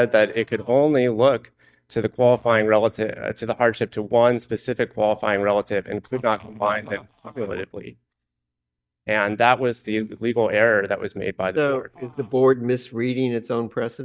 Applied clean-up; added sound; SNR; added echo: neural mask model DeepFilterNet 3.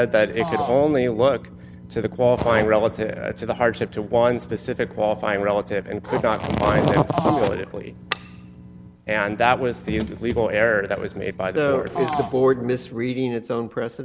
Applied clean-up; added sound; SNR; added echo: none; Fart; 7 dB; none.